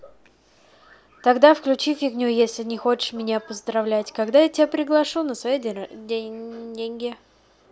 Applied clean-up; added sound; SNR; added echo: none; none; none; none.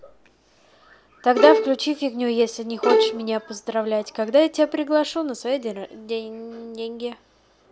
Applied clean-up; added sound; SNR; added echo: none; Bowed string instrument; -1 dB; none.